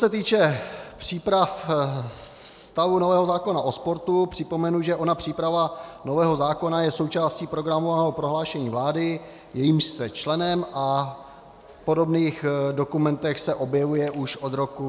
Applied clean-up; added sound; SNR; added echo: none; none; none; none.